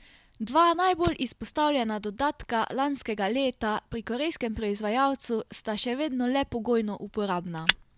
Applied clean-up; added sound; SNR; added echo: none; Fire; 10 dB; none.